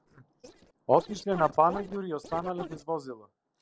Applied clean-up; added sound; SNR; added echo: neural separator model SepFormer DNS4.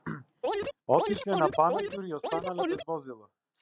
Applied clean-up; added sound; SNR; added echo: neural mask model RNNoise.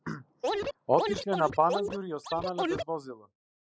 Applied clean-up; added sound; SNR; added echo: neural mask model Resemble Enhance denoiser.